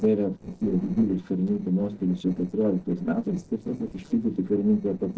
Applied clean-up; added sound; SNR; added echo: neural separator model SepFormer DNS4.